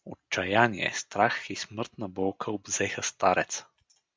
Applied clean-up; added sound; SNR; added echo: none; none; none; none.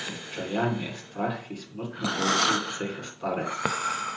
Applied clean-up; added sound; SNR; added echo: none; Breathing; -1 dB; reverberation time 0.6 s.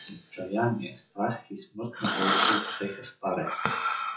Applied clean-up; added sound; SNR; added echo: classical method WPE with log-MMSE.